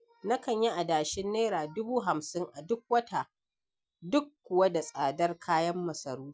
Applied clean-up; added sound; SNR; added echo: none; none; none; none.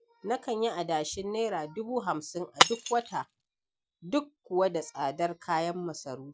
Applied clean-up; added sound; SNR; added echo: none; Shatter; 1 dB; none.